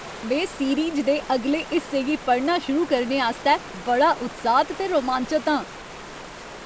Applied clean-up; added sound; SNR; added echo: none; Water; 14 dB; none.